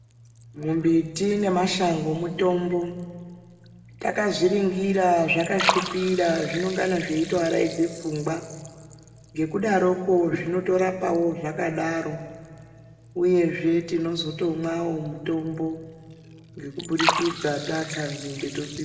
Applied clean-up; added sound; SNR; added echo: none; Liquid; 11 dB; reverberation time 1.7 s.